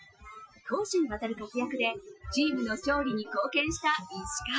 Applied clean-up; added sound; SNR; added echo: classical method Wiener filter.